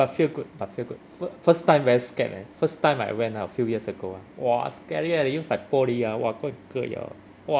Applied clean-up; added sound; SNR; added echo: none; none; none; none.